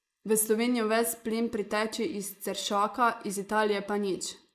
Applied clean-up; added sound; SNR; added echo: neural mask model Resemble Enhance denoiser.